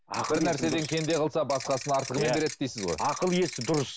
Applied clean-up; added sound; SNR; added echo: none; Ratchet, pawl / Percussion; 12 dB; none.